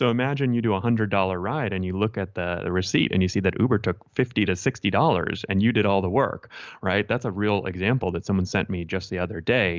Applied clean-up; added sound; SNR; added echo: none; none; none; none.